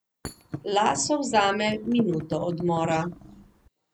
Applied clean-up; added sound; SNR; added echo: none; Thump, thud; 13 dB; none.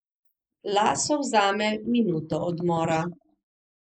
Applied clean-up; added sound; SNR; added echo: neural mask model Resemble Enhance denoiser.